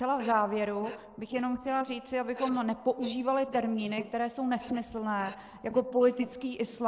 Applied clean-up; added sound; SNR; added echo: neural mask model Resemble Enhance denoiser.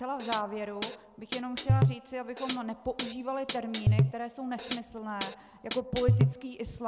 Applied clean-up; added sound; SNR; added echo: none; Hi-hat; -5 dB; none.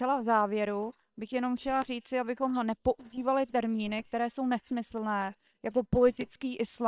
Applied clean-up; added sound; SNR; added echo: neural separator model SepFormer WHAM!.